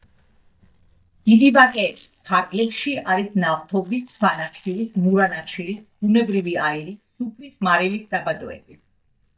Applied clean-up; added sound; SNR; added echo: neural mask model DeepFilterNet 3.